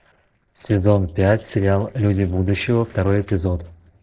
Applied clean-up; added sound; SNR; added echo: neural separator model SepFormer DNS4.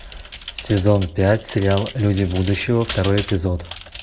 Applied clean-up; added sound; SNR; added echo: none; Computer keyboard; 14 dB; none.